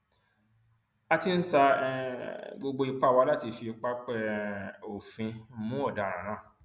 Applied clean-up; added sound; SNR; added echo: none; none; none; none.